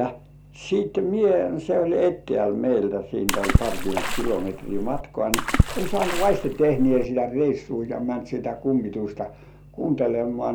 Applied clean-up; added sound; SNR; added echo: none; Water / Splash, splatter; 0 dB; none.